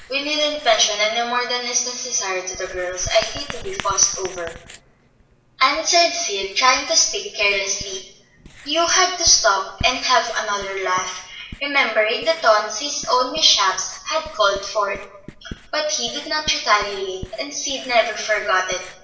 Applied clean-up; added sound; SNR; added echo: none; Writing; 19 dB; reverberation time 0.7 s.